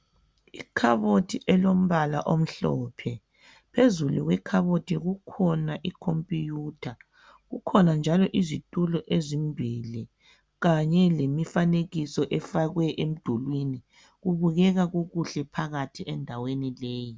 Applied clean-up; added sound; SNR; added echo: none; none; none; none.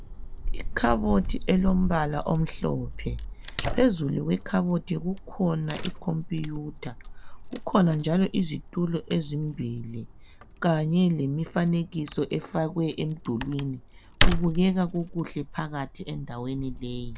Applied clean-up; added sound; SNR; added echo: none; Tearing / Wood; 4 dB; none.